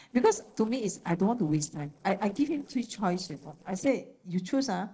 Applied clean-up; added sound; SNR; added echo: neural separator model SepFormer DNS4.